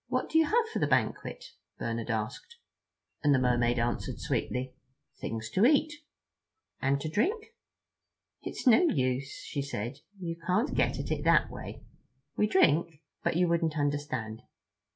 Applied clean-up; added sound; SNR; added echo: none; Boom; 6 dB; none.